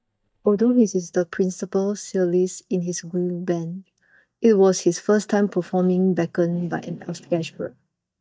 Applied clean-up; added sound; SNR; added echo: neural mask model DeepFilterNet 3.